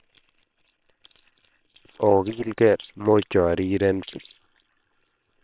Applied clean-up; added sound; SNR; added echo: neural separator model SepFormer WHAM!.